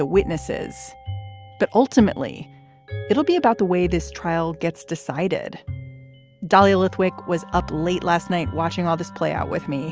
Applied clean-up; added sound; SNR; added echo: none; none; none; none.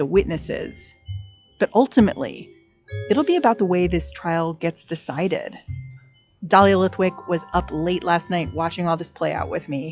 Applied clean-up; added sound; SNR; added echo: classical method log-MMSE.